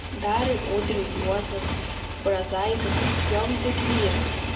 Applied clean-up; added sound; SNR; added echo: none; Motorcycle; 0 dB; reverberation time 1.7 s.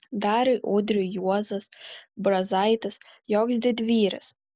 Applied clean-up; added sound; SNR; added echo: none; none; none; none.